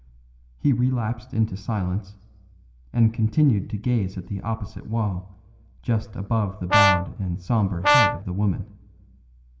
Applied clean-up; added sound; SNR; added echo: none; Brass instrument; -2 dB; reverberation time 0.8 s.